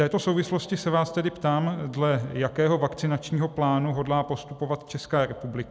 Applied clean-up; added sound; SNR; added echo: none; none; none; none.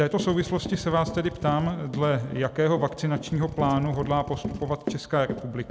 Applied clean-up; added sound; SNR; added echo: none; Drill + Run; 10 dB; none.